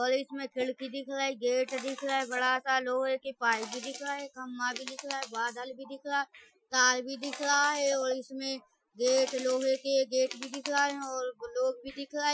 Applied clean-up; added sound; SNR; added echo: classical method Wiener filter.